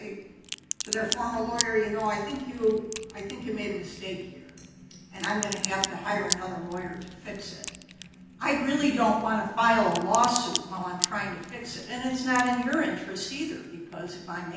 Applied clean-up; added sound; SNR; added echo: none; Crack; 9 dB; reverberation time 0.9 s.